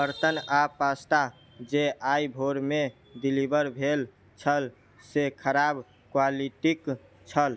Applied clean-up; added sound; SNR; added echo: none; none; none; none.